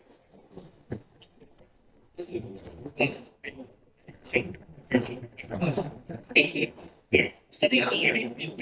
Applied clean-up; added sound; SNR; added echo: neural mask model DeepFilterNet 3.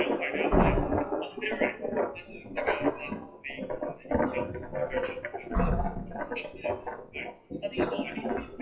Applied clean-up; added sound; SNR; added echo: classical method WPE with log-MMSE.